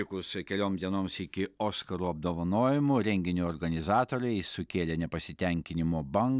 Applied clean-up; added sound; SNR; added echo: none; none; none; none.